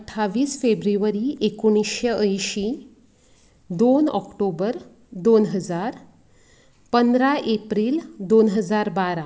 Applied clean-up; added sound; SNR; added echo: none; none; none; none.